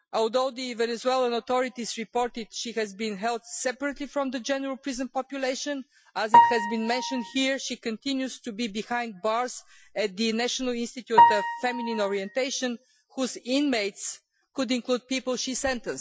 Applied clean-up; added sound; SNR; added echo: classical method Wiener filter.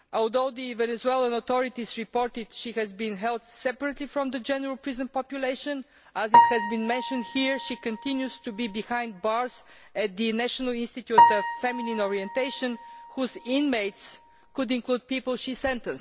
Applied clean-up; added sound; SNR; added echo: none; Piano; -2 dB; none.